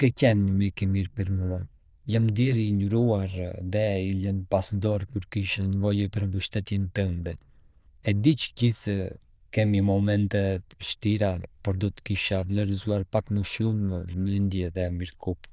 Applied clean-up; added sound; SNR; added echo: neural diffusion model UNIVERSE++.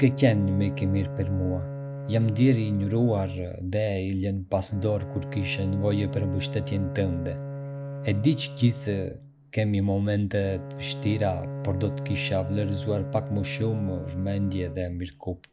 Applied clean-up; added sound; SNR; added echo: none; Bowed string instrument; 9 dB; none.